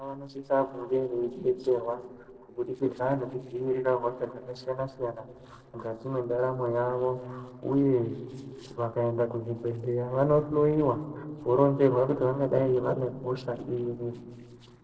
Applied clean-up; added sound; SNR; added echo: neural separator model SepFormer DNS4.